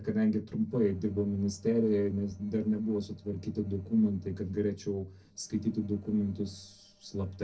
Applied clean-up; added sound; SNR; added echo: neural separator model SepFormer DNS4.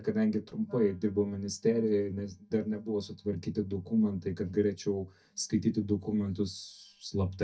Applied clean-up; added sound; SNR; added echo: neural mask model DeepFilterNet 3.